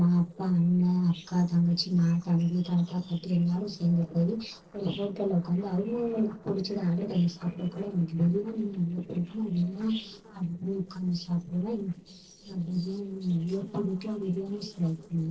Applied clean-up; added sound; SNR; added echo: neural separator model SepFormer DNS4.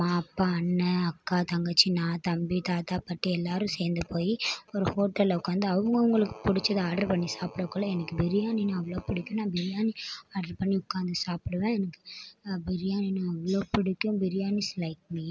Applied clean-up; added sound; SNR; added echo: none; none; none; none.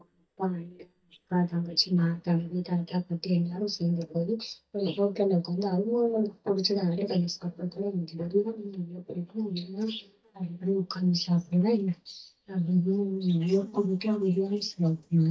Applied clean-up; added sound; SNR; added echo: neural mask model DeepFilterNet 3.